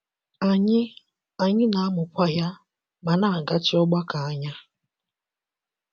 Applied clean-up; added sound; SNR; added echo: none; none; none; none.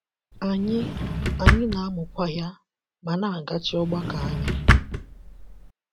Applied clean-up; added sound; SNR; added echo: none; Drawer open or close; -4 dB; none.